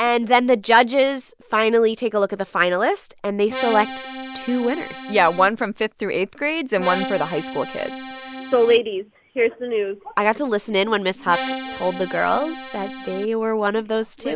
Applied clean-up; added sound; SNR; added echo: none; Accordion; 9 dB; none.